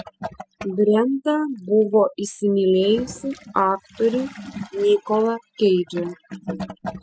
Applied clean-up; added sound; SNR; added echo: classical method spectral subtraction.